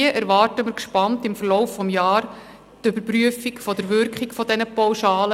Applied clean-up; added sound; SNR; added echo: none; none; none; none.